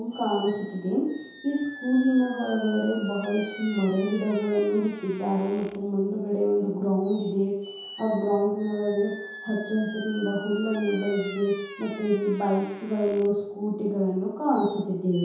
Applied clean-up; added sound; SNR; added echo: none; Squeak; 15 dB; reverberation time 0.8 s.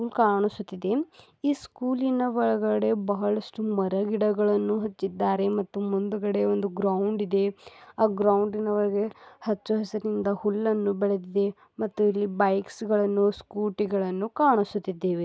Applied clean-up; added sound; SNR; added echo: none; none; none; none.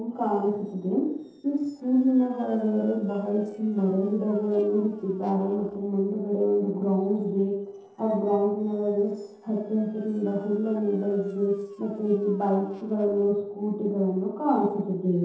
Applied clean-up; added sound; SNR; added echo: neural separator model SepFormer DNS4.